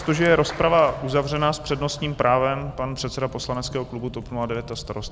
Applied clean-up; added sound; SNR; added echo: none; Fire; 15 dB; none.